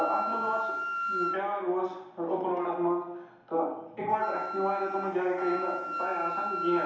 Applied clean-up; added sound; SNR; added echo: none; Wind instrument, woodwind instrument; 5 dB; reverberation time 1.0 s.